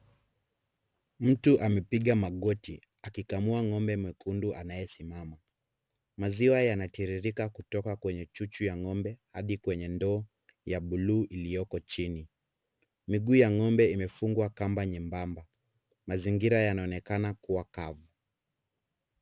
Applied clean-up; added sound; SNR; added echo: none; none; none; none.